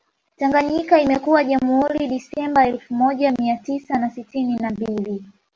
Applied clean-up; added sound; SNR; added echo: none; none; none; none.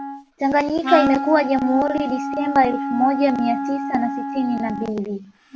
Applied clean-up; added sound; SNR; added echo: none; Wind instrument, woodwind instrument; 5 dB; none.